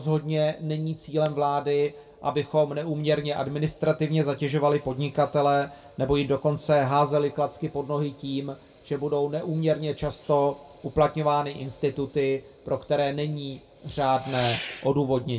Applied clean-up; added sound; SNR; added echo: none; Fireworks; 19 dB; reverberation time 0.2 s.